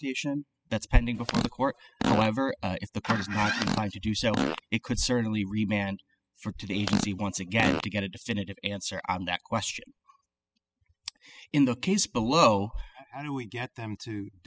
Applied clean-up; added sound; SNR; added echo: classical method spectral subtraction.